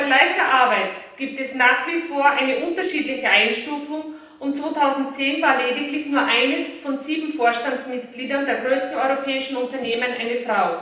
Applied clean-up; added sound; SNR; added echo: neural separator model SepFormer DNS4.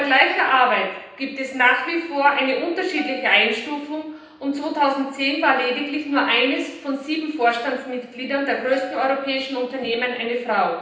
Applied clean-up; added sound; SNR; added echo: none; Piano; 19 dB; reverberation time 0.9 s.